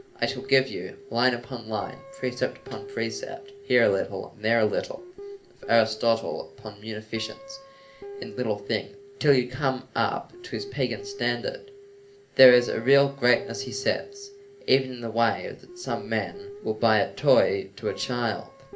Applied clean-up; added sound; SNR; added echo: none; Guitar; 17 dB; reverberation time 0.3 s.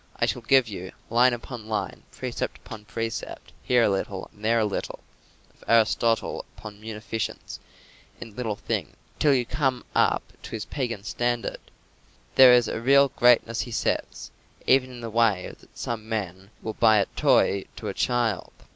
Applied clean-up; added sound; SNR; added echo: none; none; none; none.